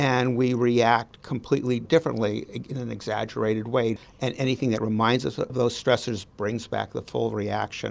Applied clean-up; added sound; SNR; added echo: none; none; none; none.